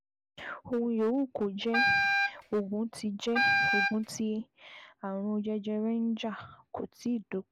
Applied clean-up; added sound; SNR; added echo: none; Wind instrument, woodwind instrument; -4 dB; none.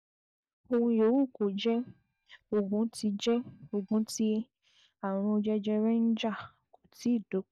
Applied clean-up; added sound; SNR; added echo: neural mask model DeepFilterNet 3.